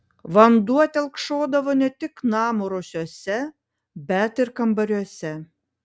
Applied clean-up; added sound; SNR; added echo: none; none; none; none.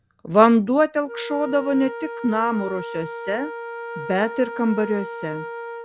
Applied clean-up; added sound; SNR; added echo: none; Wind instrument, woodwind instrument; 11 dB; none.